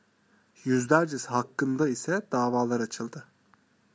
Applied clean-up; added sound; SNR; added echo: none; none; none; none.